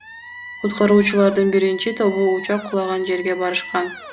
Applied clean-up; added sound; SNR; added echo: none; Squeak; 15 dB; none.